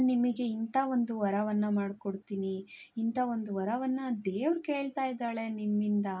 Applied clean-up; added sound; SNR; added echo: none; none; none; none.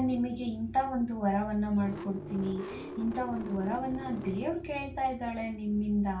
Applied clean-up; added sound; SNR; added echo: none; Engine starting / Car; 11 dB; reverberation time 0.3 s.